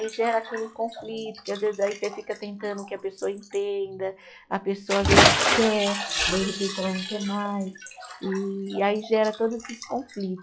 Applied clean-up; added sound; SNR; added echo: classical method log-MMSE.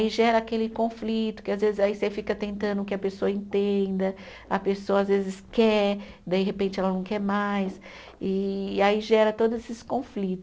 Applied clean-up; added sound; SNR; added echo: none; none; none; none.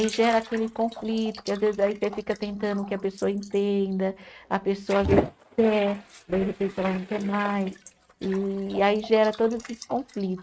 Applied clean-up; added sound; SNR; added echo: neural mask model RNNoise.